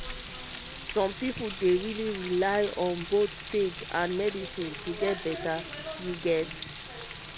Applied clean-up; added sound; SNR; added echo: none; Frying (food); 9 dB; none.